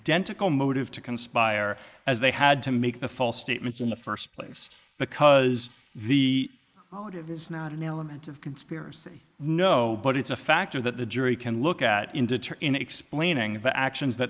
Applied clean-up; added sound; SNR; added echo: neural mask model Resemble Enhance denoiser.